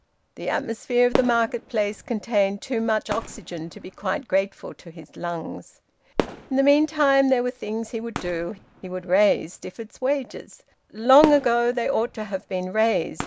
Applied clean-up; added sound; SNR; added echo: none; Fireworks; 13 dB; none.